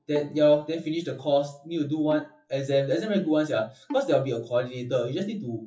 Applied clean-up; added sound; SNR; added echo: classical method WPE with log-MMSE.